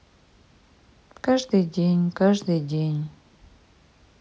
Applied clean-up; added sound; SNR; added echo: none; none; none; none.